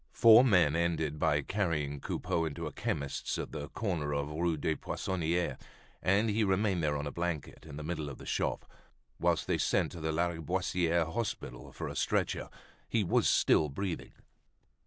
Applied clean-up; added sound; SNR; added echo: none; none; none; none.